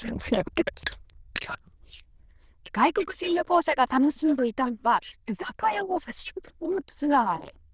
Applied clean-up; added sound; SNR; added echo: neural diffusion model UNIVERSE++.